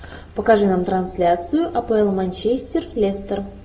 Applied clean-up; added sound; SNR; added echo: none; none; none; reverberation time 0.9 s.